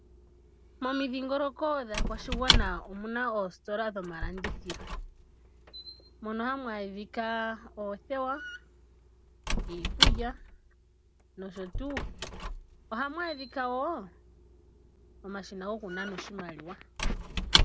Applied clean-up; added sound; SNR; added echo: none; Squeak / Wood; -3 dB; none.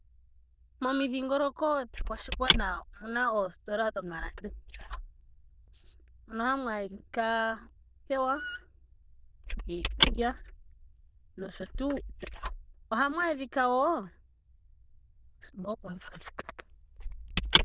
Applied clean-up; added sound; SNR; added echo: neural diffusion model UNIVERSE++.